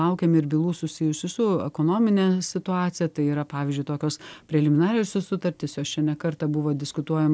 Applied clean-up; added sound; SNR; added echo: none; none; none; none.